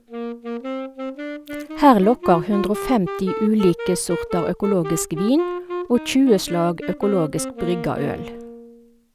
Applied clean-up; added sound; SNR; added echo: none; Wind instrument, woodwind instrument; 9 dB; none.